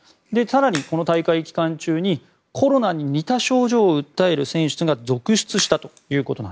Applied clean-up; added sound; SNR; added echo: none; Crack; 16 dB; none.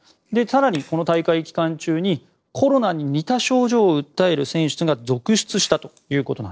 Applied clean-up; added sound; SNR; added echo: neural separator model SepFormer DNS4.